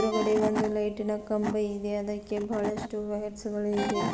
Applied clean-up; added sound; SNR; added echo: none; Wood / Tools + Ringtone; 7 dB; none.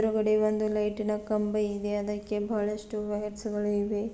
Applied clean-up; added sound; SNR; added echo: none; none; none; none.